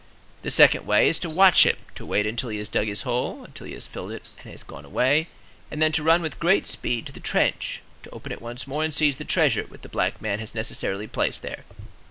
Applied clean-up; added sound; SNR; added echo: none; none; none; none.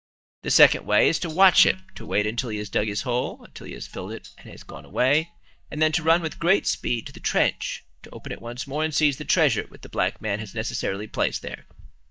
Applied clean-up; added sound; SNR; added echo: neural mask model DeepFilterNet 3.